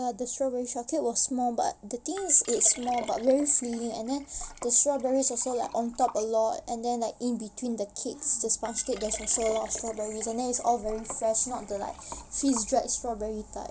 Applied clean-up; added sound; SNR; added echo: none; Liquid; 18 dB; none.